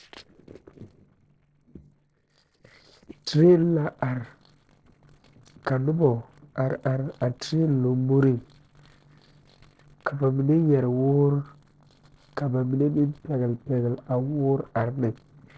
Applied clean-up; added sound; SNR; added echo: neural separator model SepFormer DNS4.